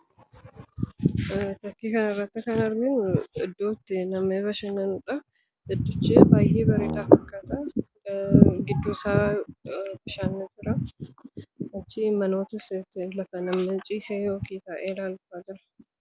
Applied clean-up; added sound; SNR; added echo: none; Brass instrument; 11 dB; none.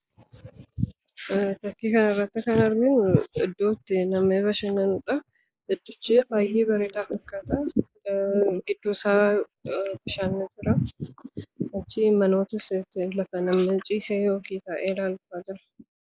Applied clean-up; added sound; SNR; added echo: neural mask model Resemble Enhance denoiser.